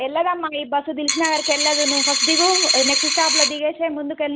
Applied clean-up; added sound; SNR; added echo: none; Coin (dropping); -3 dB; none.